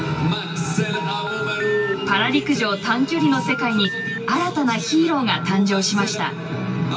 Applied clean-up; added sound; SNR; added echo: none; Telephone; 9 dB; reverberation time 0.1 s.